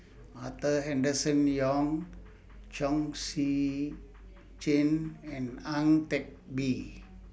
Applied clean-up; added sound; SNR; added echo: none; none; none; none.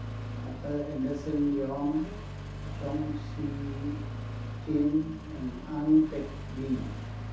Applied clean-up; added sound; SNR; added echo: none; Accelerating, revving, vroom; 7 dB; reverberation time 0.5 s.